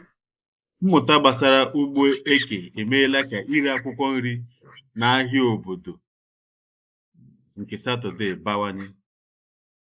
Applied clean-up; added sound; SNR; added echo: neural mask model Resemble Enhance denoiser.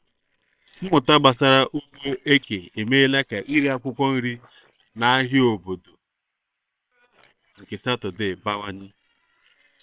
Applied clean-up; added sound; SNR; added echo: neural separator model SepFormer WHAM!.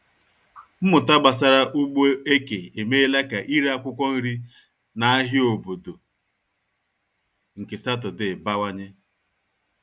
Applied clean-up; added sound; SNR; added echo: none; none; none; none.